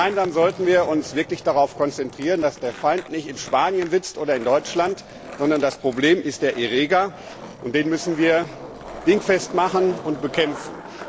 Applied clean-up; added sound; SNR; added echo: none; Skateboard; 16 dB; none.